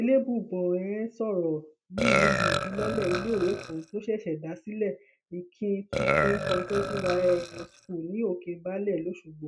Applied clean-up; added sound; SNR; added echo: neural mask model RNNoise.